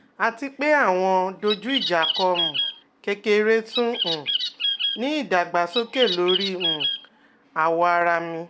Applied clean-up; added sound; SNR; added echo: none; Bird; 3 dB; none.